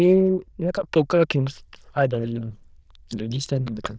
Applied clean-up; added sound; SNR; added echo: neural diffusion model UNIVERSE++.